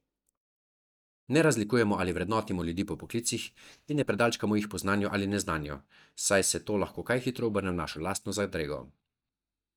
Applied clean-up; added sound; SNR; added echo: neural mask model DeepFilterNet 3.